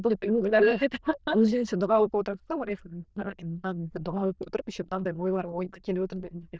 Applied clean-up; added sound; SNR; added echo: neural diffusion model UNIVERSE++.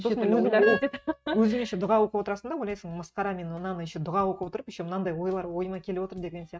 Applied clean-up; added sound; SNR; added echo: neural mask model RNNoise.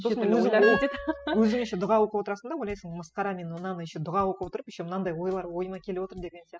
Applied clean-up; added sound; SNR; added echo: classical method spectral subtraction.